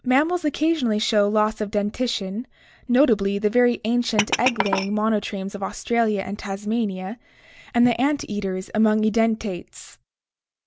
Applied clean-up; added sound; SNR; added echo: none; Glass; 7 dB; none.